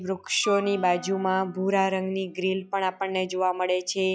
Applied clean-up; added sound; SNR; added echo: classical method log-MMSE.